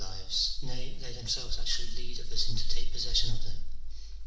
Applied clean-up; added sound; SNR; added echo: none; none; none; reverberation time 0.7 s.